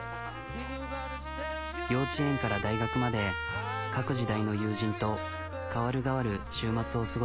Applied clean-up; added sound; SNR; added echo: none; Trumpet; 7 dB; none.